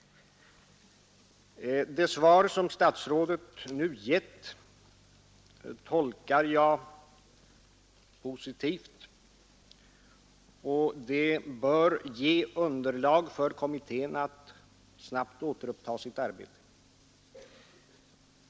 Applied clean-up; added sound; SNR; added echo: none; none; none; none.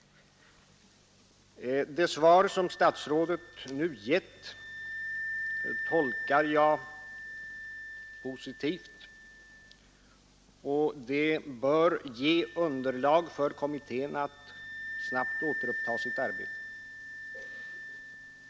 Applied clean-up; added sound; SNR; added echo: none; Wind instrument, woodwind instrument; 10 dB; none.